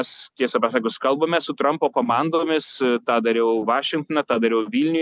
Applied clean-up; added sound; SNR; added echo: none; none; none; none.